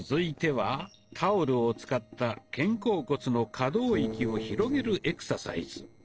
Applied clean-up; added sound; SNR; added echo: neural separator model SepFormer DNS4.